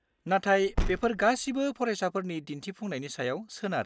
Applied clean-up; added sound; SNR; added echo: none; Car; 4 dB; none.